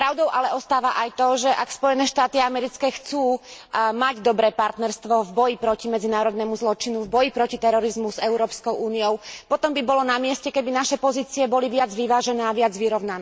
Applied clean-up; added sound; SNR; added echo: none; none; none; none.